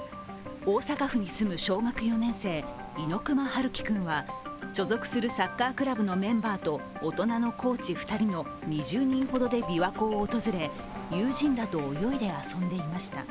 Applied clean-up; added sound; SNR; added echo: none; Bird / Fowl; 16 dB; none.